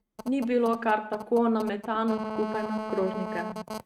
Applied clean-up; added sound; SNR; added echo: neural mask model RNNoise.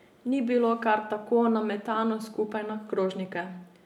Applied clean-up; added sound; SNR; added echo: none; none; none; none.